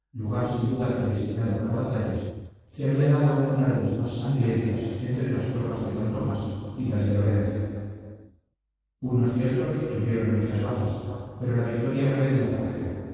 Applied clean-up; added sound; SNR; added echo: neural separator model SepFormer DNS4.